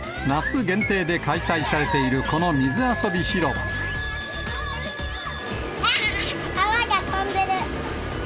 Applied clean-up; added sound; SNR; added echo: none; Wind instrument, woodwind instrument; 12 dB; none.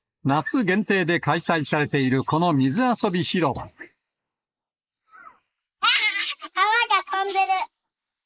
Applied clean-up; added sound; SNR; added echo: neural mask model Resemble Enhance denoiser.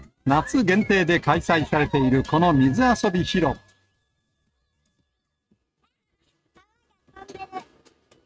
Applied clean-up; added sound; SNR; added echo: neural mask model RNNoise.